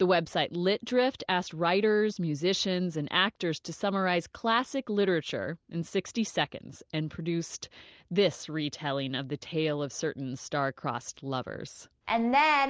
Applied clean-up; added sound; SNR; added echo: none; none; none; none.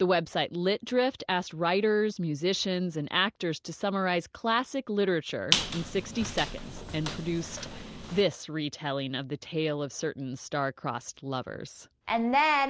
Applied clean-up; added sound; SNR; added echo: none; Squeak; 5 dB; none.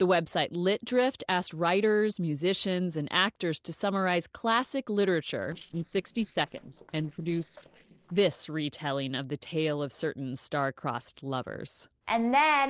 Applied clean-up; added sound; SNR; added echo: neural separator model SepFormer DNS4.